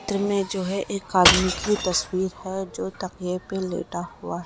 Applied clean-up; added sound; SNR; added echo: none; Shatter / Crushing; 1 dB; none.